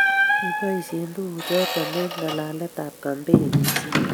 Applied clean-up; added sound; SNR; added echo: none; Squeak; -4 dB; none.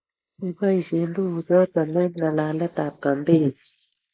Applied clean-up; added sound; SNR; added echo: neural mask model Resemble Enhance denoiser.